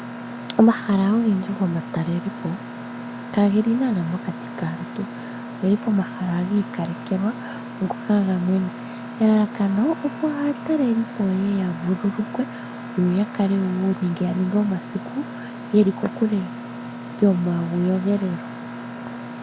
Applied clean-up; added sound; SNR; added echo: none; Mechanisms; 11 dB; none.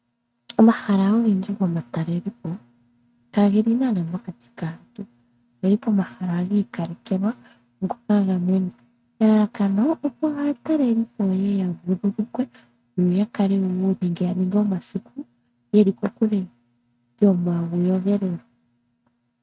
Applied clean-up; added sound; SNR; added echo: neural mask model RNNoise.